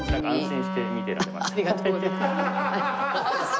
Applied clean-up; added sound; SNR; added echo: none; Wind instrument, woodwind instrument; 6 dB; none.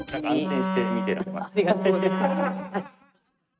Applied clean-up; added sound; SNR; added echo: neural mask model RNNoise.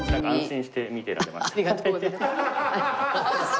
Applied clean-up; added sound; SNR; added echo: none; none; none; none.